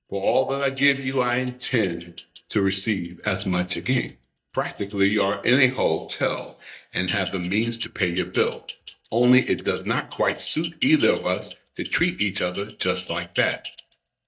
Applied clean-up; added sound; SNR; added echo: neural mask model DeepFilterNet 3.